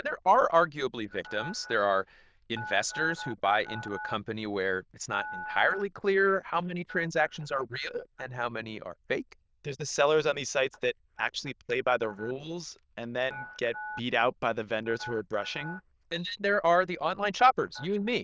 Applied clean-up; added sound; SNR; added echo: neural diffusion model UNIVERSE++.